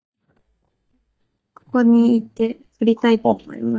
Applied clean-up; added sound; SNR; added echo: neural mask model DeepFilterNet 3.